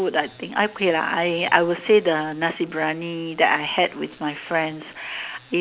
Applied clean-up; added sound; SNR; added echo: none; none; none; none.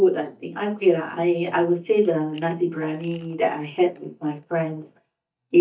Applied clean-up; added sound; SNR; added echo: neural mask model DeepFilterNet 3.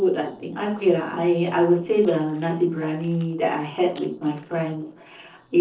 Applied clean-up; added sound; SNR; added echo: neural separator model SepFormer DNS4.